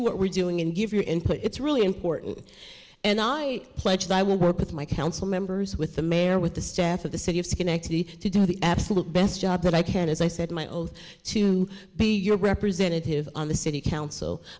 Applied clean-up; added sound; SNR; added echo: none; none; none; none.